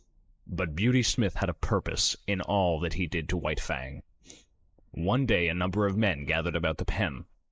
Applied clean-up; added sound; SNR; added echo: neural mask model Resemble Enhance denoiser.